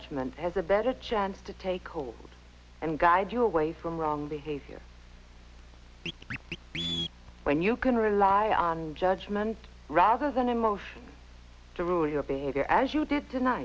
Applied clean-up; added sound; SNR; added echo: none; Scratching (performance technique); 10 dB; none.